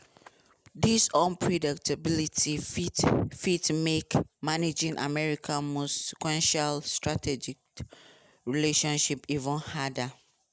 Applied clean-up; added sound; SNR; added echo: none; none; none; none.